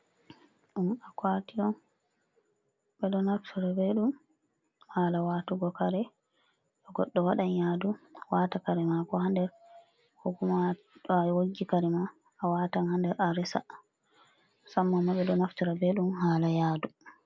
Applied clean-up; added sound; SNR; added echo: none; none; none; none.